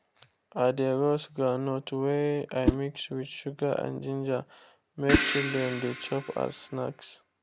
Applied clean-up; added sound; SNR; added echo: none; Whoosh, swoosh, swish + Crash cymbal; 3 dB; none.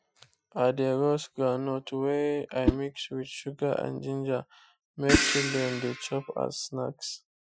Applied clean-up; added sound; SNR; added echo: classical method Wiener filter.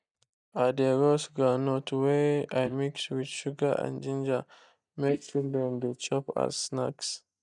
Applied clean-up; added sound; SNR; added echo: neural mask model DeepFilterNet 3.